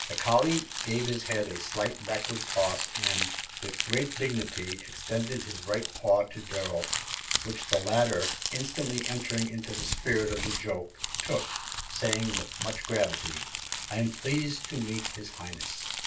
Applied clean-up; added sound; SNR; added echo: none; Crumpling, crinkling; 4 dB; reverberation time 0.2 s.